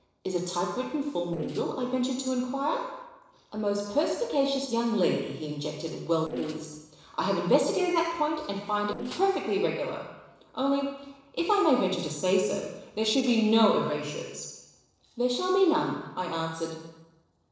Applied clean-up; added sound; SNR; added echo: neural separator model SepFormer DNS4.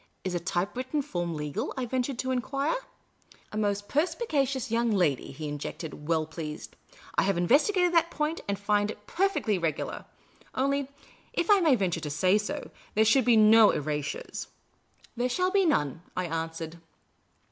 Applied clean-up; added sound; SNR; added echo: none; none; none; none.